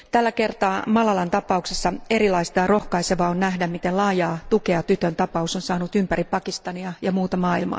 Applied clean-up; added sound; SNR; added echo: none; none; none; none.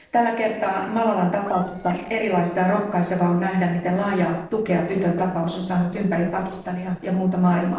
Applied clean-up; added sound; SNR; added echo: neural separator model SepFormer DNS4.